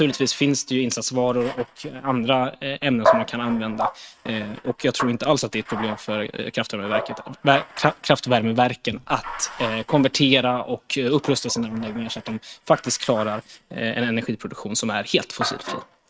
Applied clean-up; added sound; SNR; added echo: neural mask model RNNoise.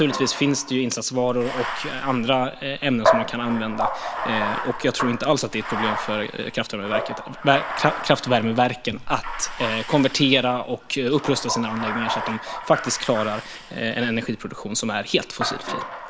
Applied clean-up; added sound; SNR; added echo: none; Bathtub (filling or washing); 6 dB; none.